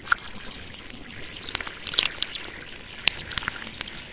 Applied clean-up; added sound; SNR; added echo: neural separator model SepFormer WHAMR!.